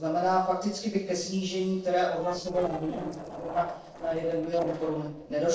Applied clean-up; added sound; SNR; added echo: neural separator model SepFormer DNS4.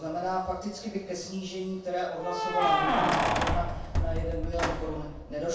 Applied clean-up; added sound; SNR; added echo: none; Keys jangling; -2 dB; reverberation time 0.6 s.